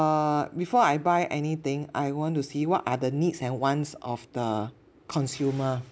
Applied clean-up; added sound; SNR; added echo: none; none; none; none.